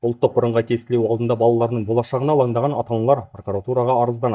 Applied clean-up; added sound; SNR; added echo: neural mask model DeepFilterNet 3.